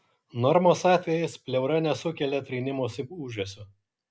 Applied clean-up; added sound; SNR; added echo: none; none; none; none.